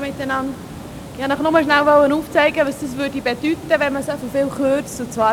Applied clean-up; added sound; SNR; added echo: none; Water; 15 dB; none.